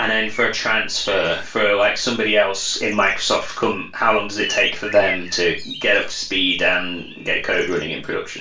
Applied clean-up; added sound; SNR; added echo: none; Bird; 14 dB; reverberation time 0.2 s.